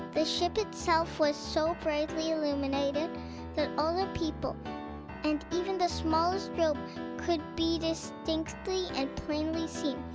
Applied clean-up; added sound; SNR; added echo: none; Piano; 8 dB; none.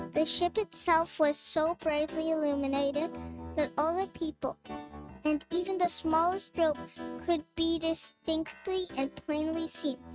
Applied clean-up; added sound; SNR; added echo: neural mask model RNNoise.